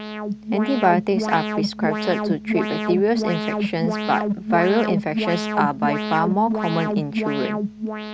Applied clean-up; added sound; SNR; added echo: none; Alarm; 2 dB; none.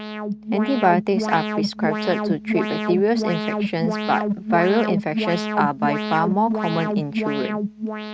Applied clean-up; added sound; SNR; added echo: neural mask model RNNoise.